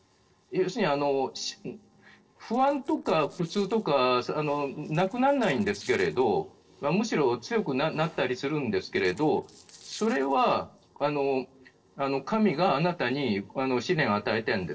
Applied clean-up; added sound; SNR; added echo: neural separator model SepFormer DNS4.